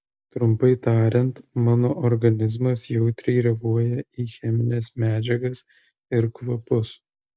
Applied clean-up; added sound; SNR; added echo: none; none; none; none.